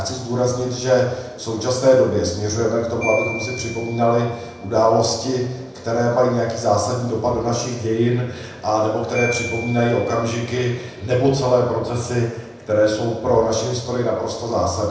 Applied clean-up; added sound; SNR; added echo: none; Marimba, xylophone; 18 dB; reverberation time 0.9 s.